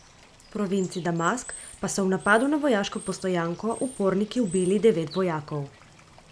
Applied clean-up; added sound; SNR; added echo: none; Water / Bird; 20 dB; none.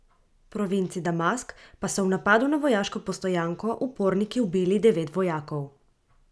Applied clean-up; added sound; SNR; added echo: none; none; none; none.